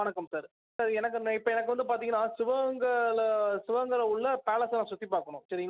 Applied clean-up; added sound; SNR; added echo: none; none; none; none.